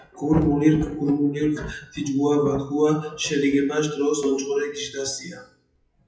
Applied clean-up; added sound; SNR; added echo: classical method WPE with log-MMSE.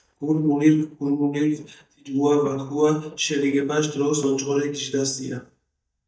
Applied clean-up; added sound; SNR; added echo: neural mask model DeepFilterNet 3.